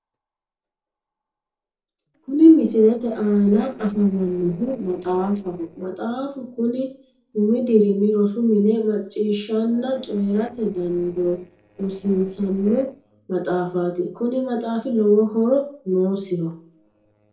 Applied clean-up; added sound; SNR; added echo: neural separator model SepFormer DNS4.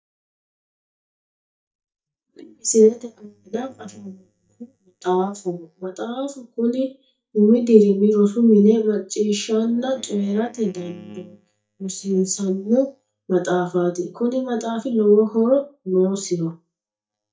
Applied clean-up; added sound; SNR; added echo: neural mask model DeepFilterNet 3.